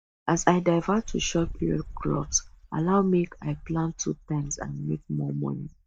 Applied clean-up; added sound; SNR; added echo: neural mask model DeepFilterNet 3.